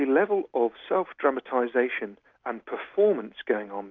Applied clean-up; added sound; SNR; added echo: none; none; none; none.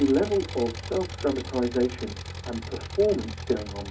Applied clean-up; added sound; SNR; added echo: none; Engine; 9 dB; reverberation time 0.4 s.